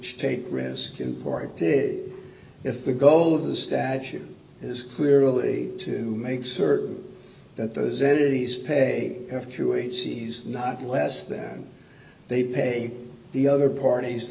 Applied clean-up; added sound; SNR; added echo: none; none; none; none.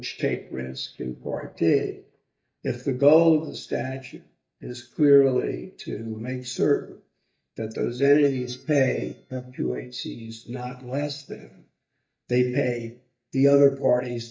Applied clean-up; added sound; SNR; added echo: neural mask model DeepFilterNet 3.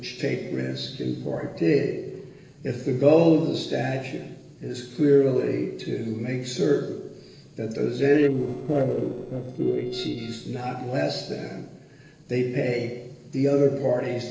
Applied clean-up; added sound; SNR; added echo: neural separator model SepFormer DNS4.